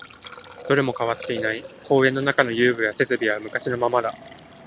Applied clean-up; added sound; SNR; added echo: none; Liquid; 17 dB; none.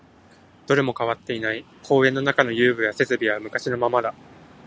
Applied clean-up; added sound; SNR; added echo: none; none; none; none.